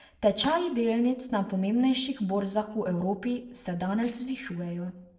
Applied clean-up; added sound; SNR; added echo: neural separator model SepFormer DNS4.